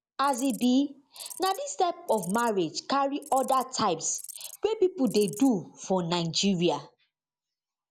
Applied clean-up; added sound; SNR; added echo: none; Insect; 18 dB; none.